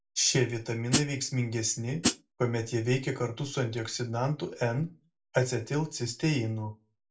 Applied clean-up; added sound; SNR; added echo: none; Hi-hat; -1 dB; reverberation time 0.2 s.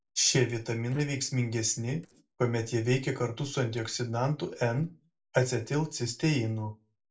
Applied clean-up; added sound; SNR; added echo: neural separator model SepFormer DNS4.